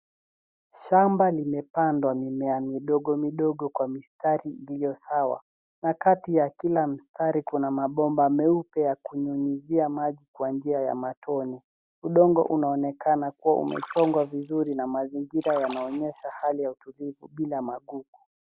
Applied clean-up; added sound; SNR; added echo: none; Splash, splatter; 15 dB; none.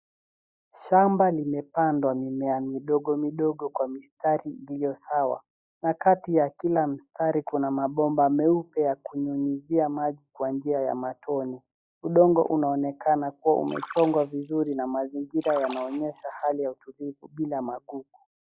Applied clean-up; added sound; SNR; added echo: classical method log-MMSE.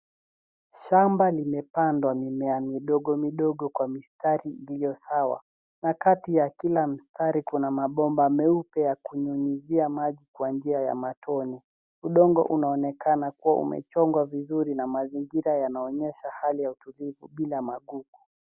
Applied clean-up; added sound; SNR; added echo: none; none; none; none.